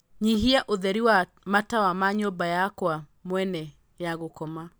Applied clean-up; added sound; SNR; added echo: none; none; none; none.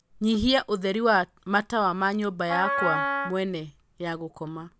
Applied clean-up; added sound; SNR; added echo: none; Wind instrument, woodwind instrument; 3 dB; none.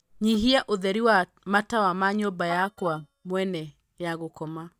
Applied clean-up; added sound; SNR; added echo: neural mask model DeepFilterNet 3.